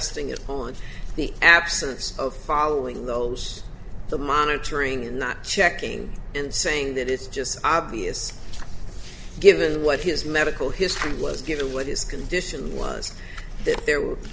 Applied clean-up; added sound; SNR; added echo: none; none; none; none.